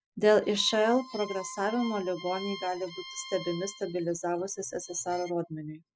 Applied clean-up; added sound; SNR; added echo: classical method spectral subtraction.